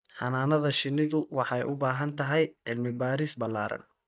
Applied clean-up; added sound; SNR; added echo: neural mask model DeepFilterNet 3.